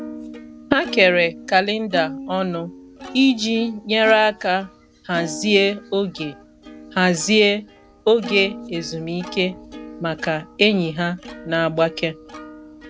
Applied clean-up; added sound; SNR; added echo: none; Plucked string instrument; 15 dB; none.